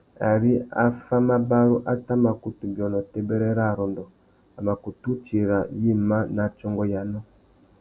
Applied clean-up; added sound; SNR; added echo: none; none; none; none.